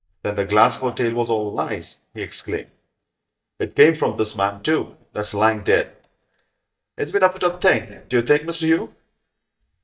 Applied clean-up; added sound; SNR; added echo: neural mask model DeepFilterNet 3.